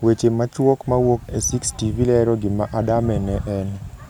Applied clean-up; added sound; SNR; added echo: none; none; none; none.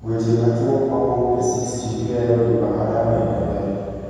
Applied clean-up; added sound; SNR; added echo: none; none; none; reverberation time 2.2 s.